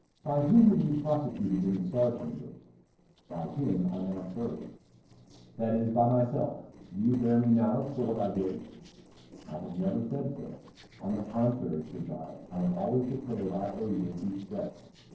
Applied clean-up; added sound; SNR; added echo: neural separator model SepFormer DNS4.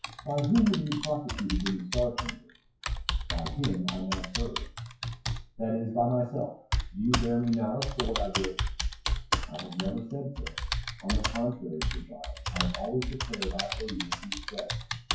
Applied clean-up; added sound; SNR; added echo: classical method WPE with log-MMSE.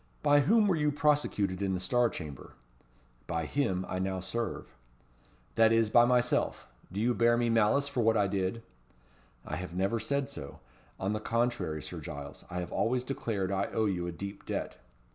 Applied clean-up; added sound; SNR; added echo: none; none; none; none.